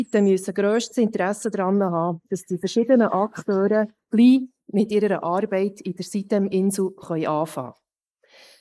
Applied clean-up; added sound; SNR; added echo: neural mask model Resemble Enhance denoiser.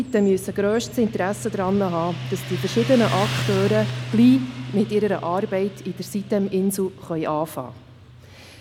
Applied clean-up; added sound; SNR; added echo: none; Motorcycle; 9 dB; none.